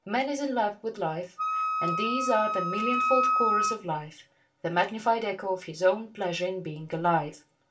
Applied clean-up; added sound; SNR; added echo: none; Wind instrument, woodwind instrument; -1 dB; reverberation time 0.2 s.